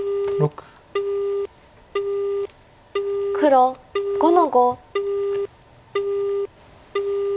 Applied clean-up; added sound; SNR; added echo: none; Telephone; 1 dB; none.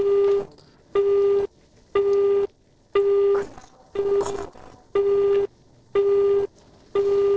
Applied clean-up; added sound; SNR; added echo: neural separator model SepFormer DNS4.